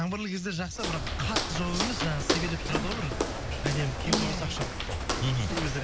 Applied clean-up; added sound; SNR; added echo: none; Walk, footsteps; 0 dB; none.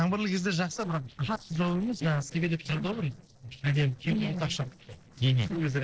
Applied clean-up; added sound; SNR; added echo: neural separator model SepFormer DNS4.